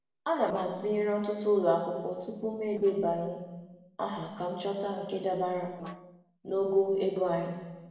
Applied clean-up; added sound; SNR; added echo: neural separator model SepFormer DNS4.